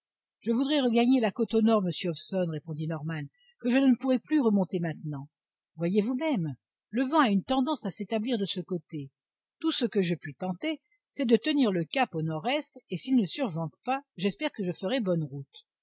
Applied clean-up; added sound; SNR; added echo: none; none; none; none.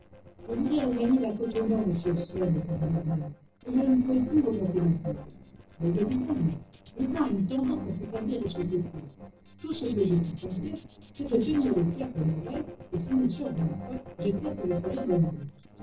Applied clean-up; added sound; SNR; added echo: neural separator model SepFormer DNS4.